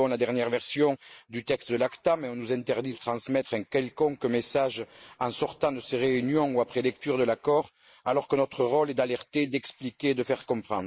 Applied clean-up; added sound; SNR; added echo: neural mask model Resemble Enhance denoiser.